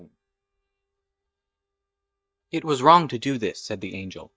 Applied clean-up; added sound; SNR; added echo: neural mask model DeepFilterNet 3.